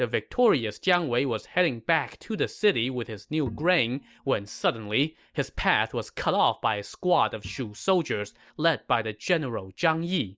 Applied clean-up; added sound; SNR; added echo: neural mask model DeepFilterNet 3.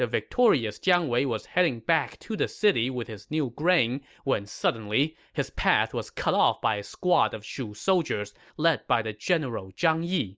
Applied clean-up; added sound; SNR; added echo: none; none; none; none.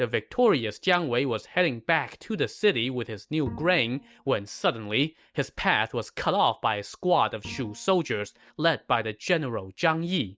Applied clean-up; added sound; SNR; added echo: neural mask model RNNoise.